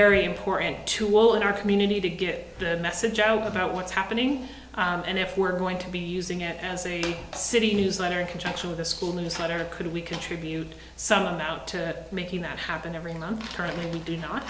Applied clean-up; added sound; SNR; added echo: none; none; none; none.